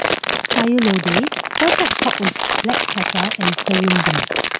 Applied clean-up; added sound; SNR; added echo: none; Crumpling, crinkling; -1 dB; none.